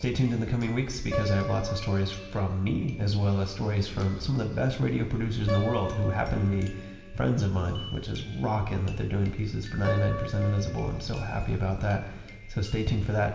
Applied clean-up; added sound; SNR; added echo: none; Piano; 13 dB; reverberation time 1.4 s.